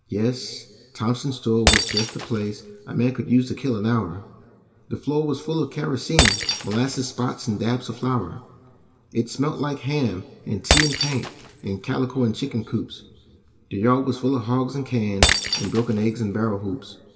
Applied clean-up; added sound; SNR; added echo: none; Shatter; 4 dB; reverberation time 2.7 s.